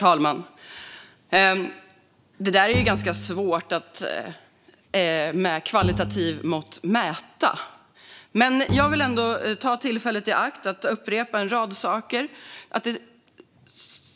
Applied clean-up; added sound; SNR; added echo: none; Bowed string instrument; 7 dB; none.